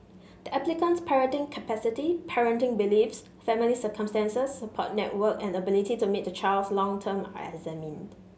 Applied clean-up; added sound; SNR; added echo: none; none; none; none.